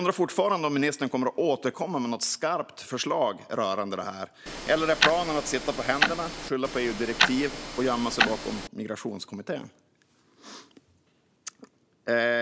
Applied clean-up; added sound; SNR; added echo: none; Tick-tock; 1 dB; none.